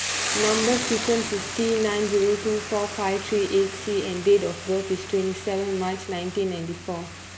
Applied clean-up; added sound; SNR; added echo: none; Boiling / Hiss; 7 dB; none.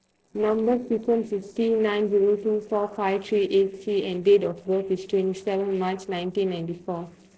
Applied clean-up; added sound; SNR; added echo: neural separator model SepFormer DNS4.